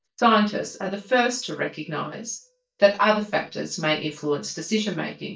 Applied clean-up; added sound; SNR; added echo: neural mask model DeepFilterNet 3.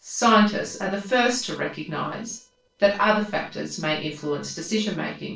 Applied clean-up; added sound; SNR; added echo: neural separator model SepFormer DNS4.